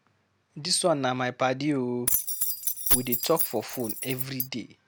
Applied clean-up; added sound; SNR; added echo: none; Keys jangling; -1 dB; none.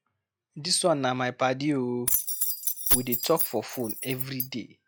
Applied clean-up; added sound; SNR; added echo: classical method log-MMSE.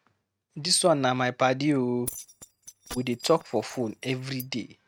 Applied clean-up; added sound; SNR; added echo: neural mask model RNNoise.